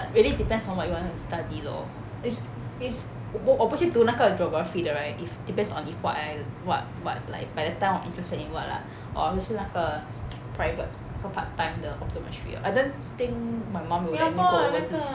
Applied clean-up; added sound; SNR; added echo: none; none; none; none.